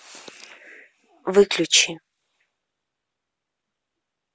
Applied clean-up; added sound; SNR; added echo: none; none; none; none.